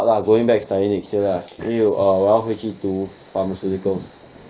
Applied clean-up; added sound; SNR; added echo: neural mask model Resemble Enhance denoiser.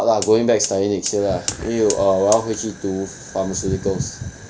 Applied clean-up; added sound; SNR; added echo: none; Fire; 13 dB; none.